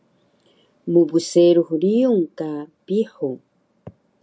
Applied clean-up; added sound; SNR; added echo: none; none; none; none.